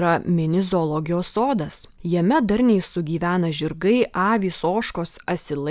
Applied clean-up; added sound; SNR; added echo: none; none; none; none.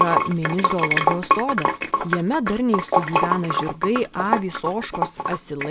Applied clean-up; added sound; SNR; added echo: none; Sink (filling or washing) / Water; -1 dB; none.